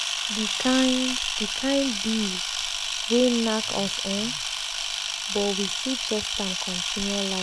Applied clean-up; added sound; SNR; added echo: none; Camera; 1 dB; none.